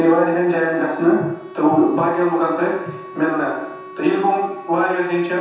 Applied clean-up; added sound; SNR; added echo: none; Wind instrument, woodwind instrument; 17 dB; reverberation time 0.9 s.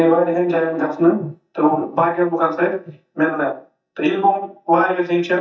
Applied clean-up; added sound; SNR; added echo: neural mask model DeepFilterNet 3.